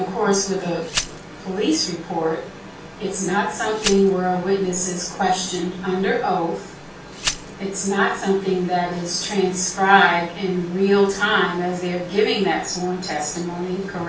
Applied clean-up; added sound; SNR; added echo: none; Glass; 11 dB; reverberation time 0.3 s.